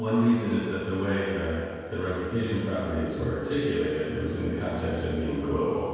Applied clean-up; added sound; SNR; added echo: none; none; none; reverberation time 1.9 s.